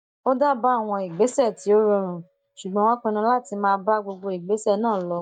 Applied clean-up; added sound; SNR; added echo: neural mask model DeepFilterNet 3.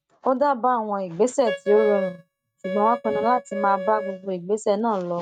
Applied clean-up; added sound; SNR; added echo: neural mask model RNNoise.